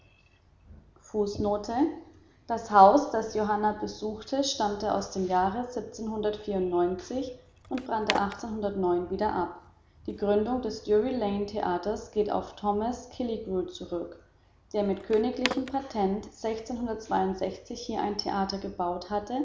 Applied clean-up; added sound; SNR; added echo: none; Skateboard; 13 dB; none.